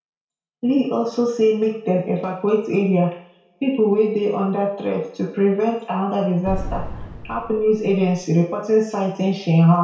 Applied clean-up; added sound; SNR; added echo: none; Boom; 10 dB; reverberation time 0.6 s.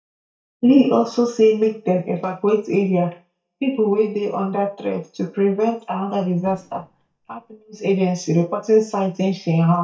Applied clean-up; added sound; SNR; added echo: neural mask model DeepFilterNet 3.